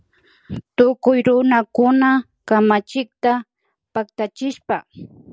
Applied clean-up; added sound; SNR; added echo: none; none; none; none.